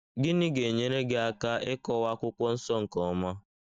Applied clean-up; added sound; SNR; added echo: neural mask model DeepFilterNet 3.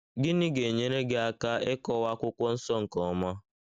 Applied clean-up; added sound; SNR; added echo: none; none; none; none.